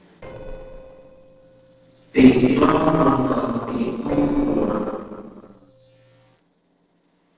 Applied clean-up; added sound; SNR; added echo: neural separator model SepFormer DNS4.